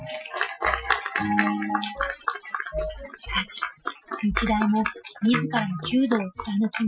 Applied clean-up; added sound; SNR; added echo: classical method Wiener filter.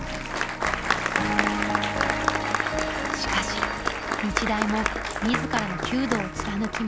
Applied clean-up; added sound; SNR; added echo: none; Applause; -1 dB; none.